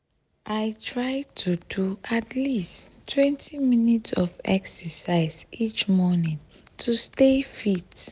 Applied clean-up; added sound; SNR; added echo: none; none; none; none.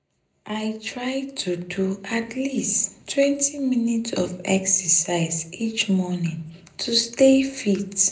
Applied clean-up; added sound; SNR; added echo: none; none; none; reverberation time 0.5 s.